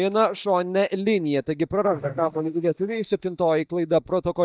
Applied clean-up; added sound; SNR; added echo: neural mask model DeepFilterNet 3.